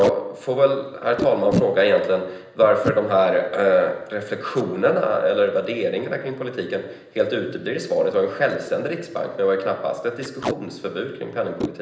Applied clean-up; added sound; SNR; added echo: none; Packing tape, duct tape; 13 dB; reverberation time 0.9 s.